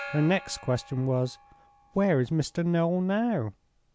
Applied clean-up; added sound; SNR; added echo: none; Gong; 20 dB; none.